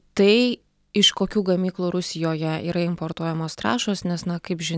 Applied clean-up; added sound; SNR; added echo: none; none; none; none.